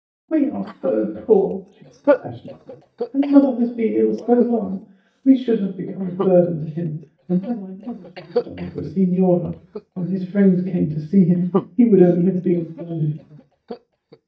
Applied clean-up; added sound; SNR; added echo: neural mask model DeepFilterNet 3.